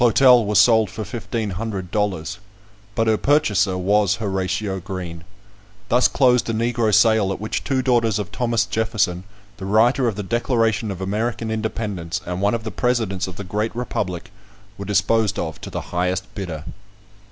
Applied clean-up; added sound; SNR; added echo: none; none; none; none.